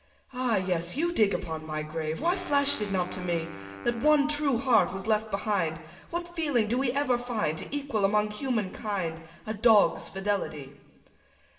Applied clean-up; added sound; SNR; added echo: none; Wind instrument, woodwind instrument; 15 dB; reverberation time 1.0 s.